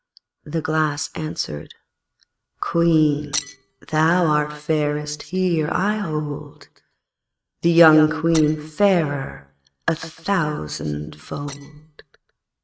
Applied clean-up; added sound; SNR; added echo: neural mask model RNNoise.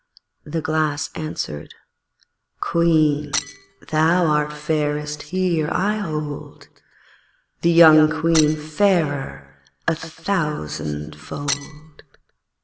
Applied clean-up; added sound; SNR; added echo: none; Shatter; 9 dB; none.